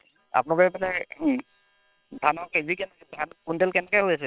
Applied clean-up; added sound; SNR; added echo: neural separator model SepFormer WHAM!.